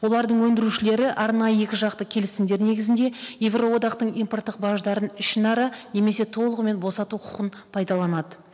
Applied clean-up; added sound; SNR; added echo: none; none; none; none.